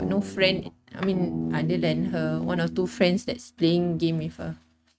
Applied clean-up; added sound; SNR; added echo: neural mask model RNNoise.